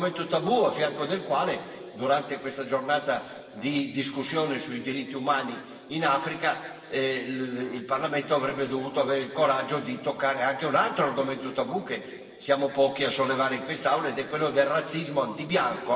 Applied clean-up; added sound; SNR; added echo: none; Fart; 19 dB; reverberation time 2.5 s.